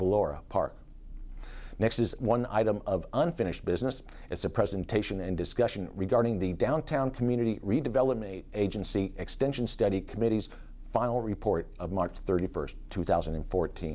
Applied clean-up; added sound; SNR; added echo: none; none; none; none.